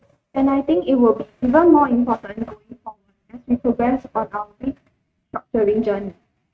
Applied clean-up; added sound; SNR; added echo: neural mask model RNNoise.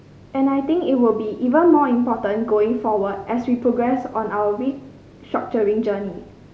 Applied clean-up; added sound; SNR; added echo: none; none; none; none.